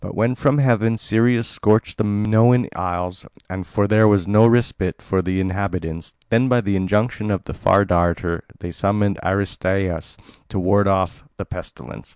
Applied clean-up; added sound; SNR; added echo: none; none; none; none.